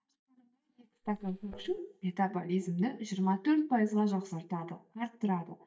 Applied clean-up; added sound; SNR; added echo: neural mask model DeepFilterNet 3.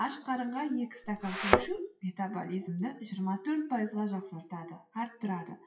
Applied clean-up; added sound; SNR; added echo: classical method WPE with log-MMSE.